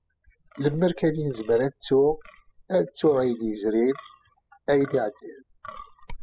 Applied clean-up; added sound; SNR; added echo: classical method spectral subtraction.